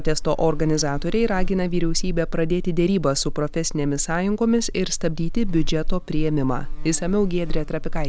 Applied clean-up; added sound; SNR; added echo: none; Buzz; 1 dB; none.